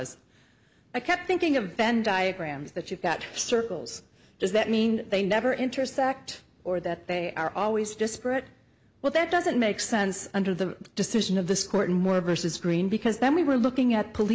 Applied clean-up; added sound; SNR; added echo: none; none; none; none.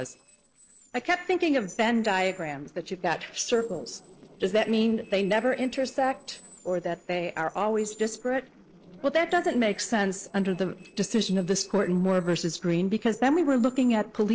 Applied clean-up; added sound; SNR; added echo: neural separator model SepFormer DNS4.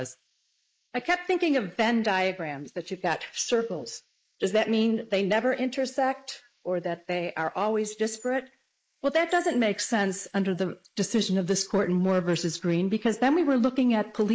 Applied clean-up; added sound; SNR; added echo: neural mask model Resemble Enhance denoiser.